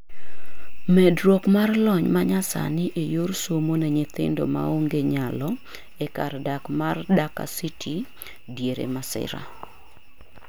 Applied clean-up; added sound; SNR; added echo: none; none; none; none.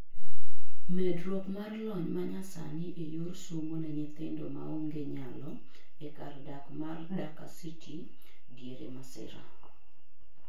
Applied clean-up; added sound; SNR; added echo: none; none; none; reverberation time 0.3 s.